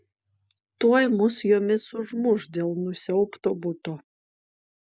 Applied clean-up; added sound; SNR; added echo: none; none; none; none.